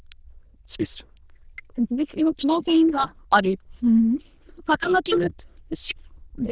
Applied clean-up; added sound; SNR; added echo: neural diffusion model UNIVERSE++.